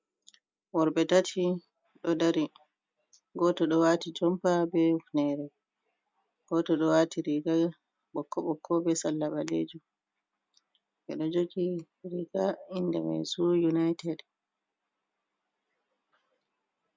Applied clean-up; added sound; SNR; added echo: none; none; none; none.